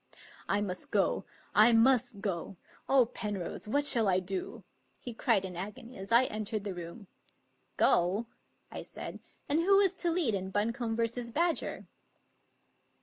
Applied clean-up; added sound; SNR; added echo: none; none; none; none.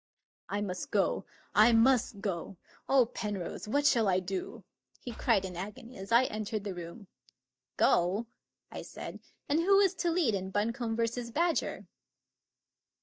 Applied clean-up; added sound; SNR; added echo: neural mask model DeepFilterNet 3.